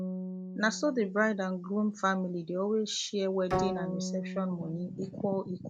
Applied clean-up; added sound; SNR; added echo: none; Bowed string instrument; 7 dB; none.